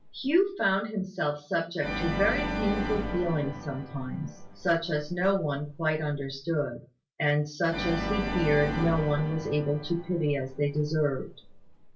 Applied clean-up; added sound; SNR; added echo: none; Organ; 7 dB; reverberation time 0.1 s.